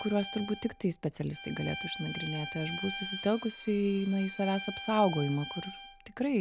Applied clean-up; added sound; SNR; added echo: none; Bowed string instrument; 10 dB; none.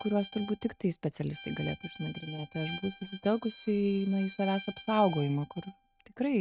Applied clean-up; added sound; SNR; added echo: neural mask model RNNoise.